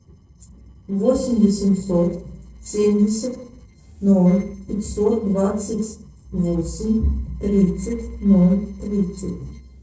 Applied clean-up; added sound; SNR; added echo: neural separator model SepFormer DNS4.